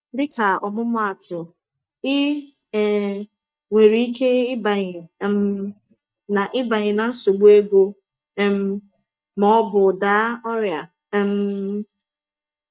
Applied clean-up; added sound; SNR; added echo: neural mask model DeepFilterNet 3.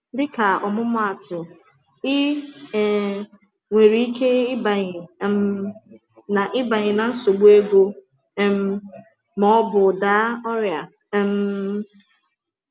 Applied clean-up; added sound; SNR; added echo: none; none; none; none.